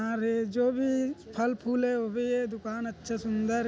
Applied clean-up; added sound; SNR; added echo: none; none; none; none.